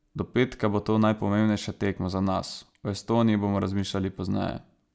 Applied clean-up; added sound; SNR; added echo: none; none; none; none.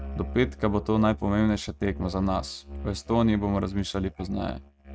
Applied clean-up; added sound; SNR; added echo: neural mask model RNNoise.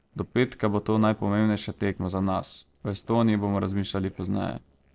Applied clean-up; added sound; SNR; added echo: neural separator model SepFormer DNS4.